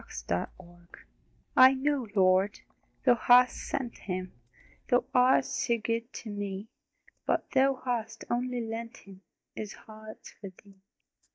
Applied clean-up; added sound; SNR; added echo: neural mask model DeepFilterNet 3.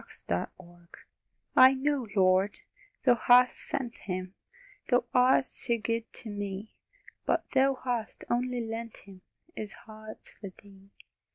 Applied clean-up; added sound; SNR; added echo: none; none; none; none.